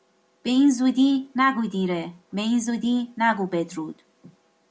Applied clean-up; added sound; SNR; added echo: none; none; none; none.